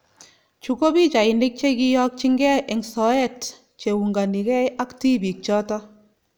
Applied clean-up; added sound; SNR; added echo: none; none; none; none.